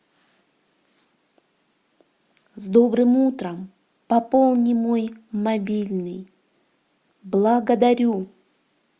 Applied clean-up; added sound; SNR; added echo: none; none; none; none.